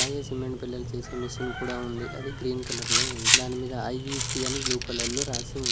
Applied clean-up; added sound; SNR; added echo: none; Rattle; -4 dB; none.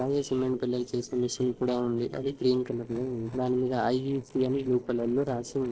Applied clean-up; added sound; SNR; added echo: neural separator model SepFormer DNS4.